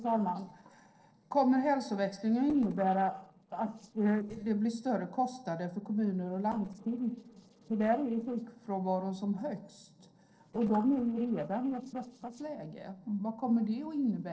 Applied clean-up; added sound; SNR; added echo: neural separator model SepFormer DNS4.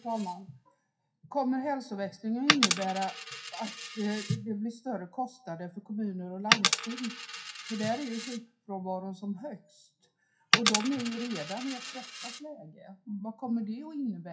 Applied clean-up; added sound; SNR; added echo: classical method WPE with log-MMSE.